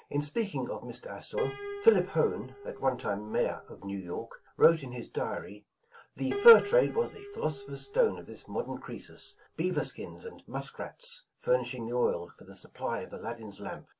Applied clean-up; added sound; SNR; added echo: none; Piano; 13 dB; none.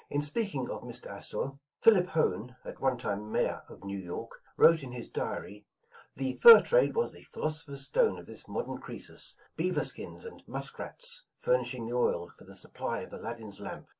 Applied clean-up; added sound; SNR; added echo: neural mask model Resemble Enhance denoiser.